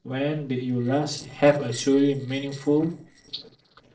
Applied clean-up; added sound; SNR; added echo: neural separator model SepFormer DNS4.